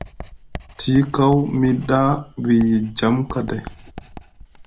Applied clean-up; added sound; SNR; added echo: none; Writing; 17 dB; none.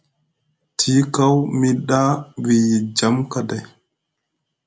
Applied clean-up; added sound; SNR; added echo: none; none; none; none.